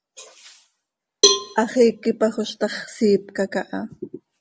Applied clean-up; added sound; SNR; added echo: none; Cowbell; 1 dB; none.